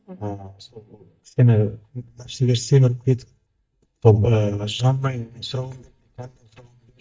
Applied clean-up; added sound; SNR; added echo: neural mask model DeepFilterNet 3.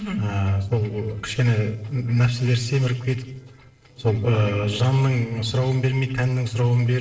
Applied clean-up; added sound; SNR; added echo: neural separator model SepFormer DNS4.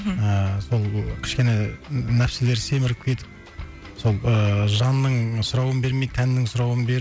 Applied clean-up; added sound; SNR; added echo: none; none; none; none.